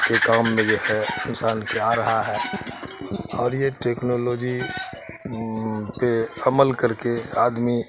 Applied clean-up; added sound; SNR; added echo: none; none; none; none.